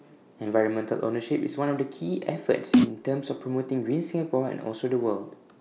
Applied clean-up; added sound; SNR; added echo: none; Snare drum; -5 dB; none.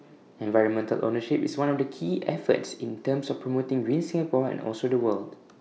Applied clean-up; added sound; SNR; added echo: none; none; none; none.